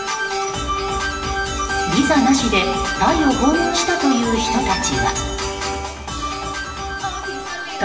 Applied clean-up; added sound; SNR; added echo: none; none; none; reverberation time 1.1 s.